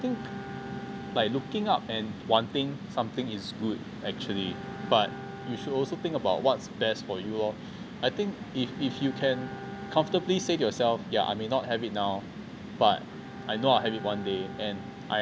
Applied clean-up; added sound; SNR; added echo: none; Bowed string instrument; 17 dB; none.